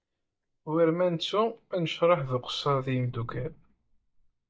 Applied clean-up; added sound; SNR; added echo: neural mask model DeepFilterNet 3.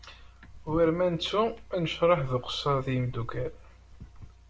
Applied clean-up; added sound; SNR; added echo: none; none; none; none.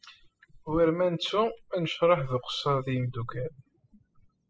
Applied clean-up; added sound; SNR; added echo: classical method spectral subtraction.